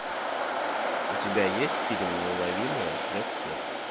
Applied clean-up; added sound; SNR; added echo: none; Waves, surf; -3 dB; none.